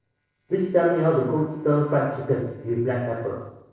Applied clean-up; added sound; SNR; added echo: neural separator model SepFormer DNS4.